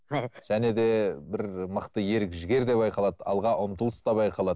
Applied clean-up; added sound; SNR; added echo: none; none; none; none.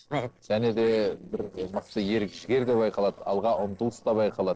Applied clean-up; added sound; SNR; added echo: neural separator model SepFormer DNS4.